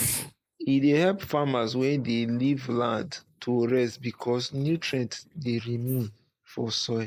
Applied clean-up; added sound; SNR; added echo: neural mask model Resemble Enhance denoiser.